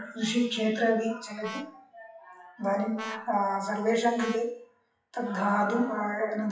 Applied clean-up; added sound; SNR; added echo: classical method WPE with log-MMSE.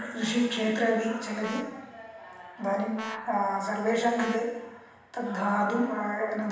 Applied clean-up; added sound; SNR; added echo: none; Brass instrument; 14 dB; reverberation time 1.1 s.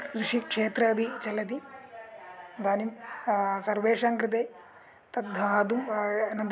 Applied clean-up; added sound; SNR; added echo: none; none; none; none.